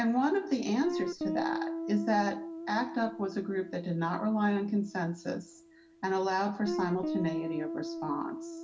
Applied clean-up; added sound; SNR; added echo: none; Guitar; 7 dB; reverberation time 0.2 s.